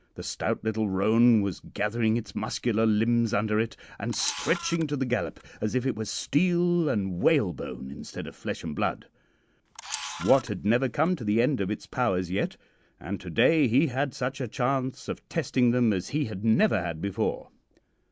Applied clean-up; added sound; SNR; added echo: none; Camera; 14 dB; none.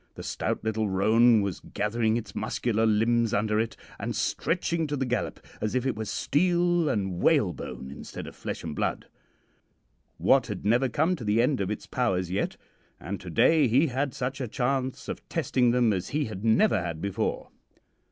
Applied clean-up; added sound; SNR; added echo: none; none; none; none.